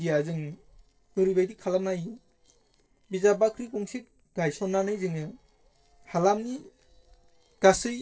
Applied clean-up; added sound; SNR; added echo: neural separator model SepFormer DNS4.